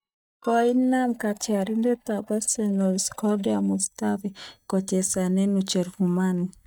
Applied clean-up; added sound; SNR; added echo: neural mask model DeepFilterNet 3.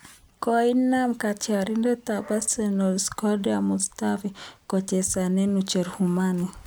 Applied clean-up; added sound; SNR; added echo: none; none; none; none.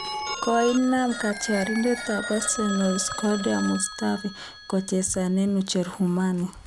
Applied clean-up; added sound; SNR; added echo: none; Telephone; 10 dB; none.